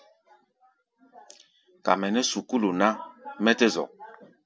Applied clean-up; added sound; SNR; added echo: none; none; none; none.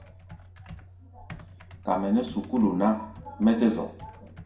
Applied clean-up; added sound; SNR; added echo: none; Computer keyboard; 18 dB; reverberation time 0.5 s.